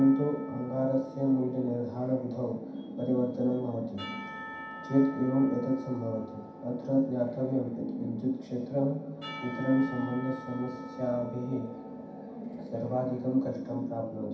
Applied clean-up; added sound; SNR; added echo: none; Church bell / Percussion; 17 dB; reverberation time 0.7 s.